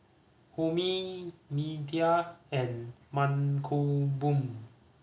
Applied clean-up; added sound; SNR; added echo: none; none; none; none.